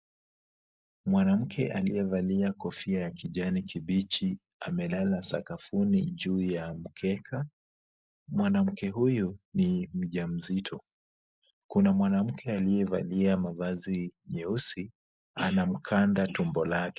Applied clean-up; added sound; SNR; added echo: neural mask model Resemble Enhance denoiser.